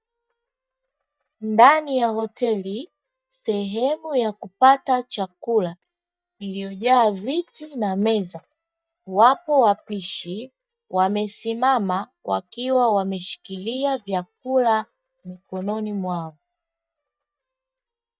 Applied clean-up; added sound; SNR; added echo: neural mask model DeepFilterNet 3.